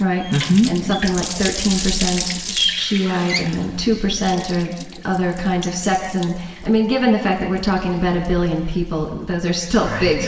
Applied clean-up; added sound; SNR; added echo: none; Water tap, faucet; 12 dB; reverberation time 1.4 s.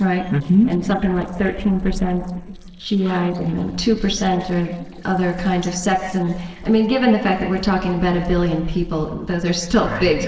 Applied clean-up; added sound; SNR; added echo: neural separator model SepFormer DNS4.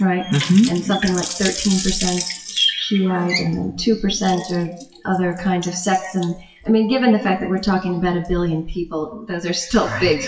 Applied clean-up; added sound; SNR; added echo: classical method WPE with log-MMSE.